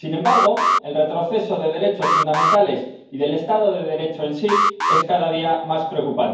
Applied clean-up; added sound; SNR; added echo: none; Alarm; 2 dB; reverberation time 0.9 s.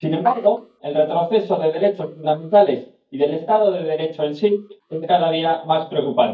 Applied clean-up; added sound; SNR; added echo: neural mask model DeepFilterNet 3.